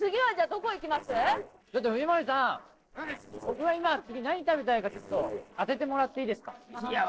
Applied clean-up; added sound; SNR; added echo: neural separator model SepFormer DNS4.